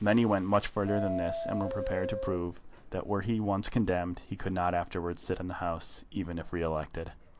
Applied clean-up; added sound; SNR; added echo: none; Subway, metro, underground; 10 dB; none.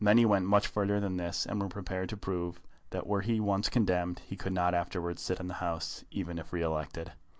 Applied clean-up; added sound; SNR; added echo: none; none; none; none.